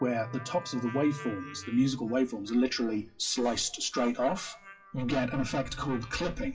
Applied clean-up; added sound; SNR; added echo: classical method WPE with log-MMSE.